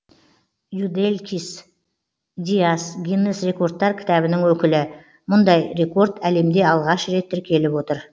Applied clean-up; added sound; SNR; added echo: none; none; none; none.